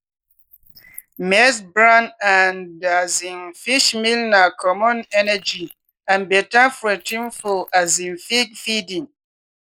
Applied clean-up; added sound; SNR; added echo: neural mask model Resemble Enhance denoiser.